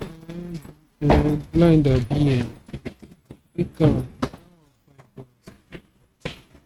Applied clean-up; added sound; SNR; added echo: neural mask model RNNoise.